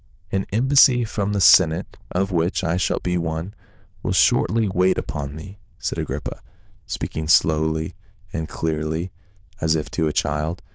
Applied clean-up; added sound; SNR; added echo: neural diffusion model UNIVERSE++.